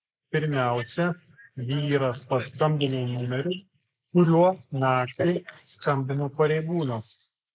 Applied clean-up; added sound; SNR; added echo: neural mask model Resemble Enhance denoiser.